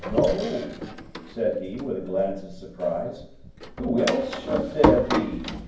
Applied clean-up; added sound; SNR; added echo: none; Door; 2 dB; reverberation time 0.9 s.